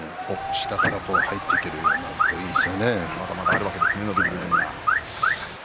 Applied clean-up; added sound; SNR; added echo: none; Alarm / Car; -4 dB; none.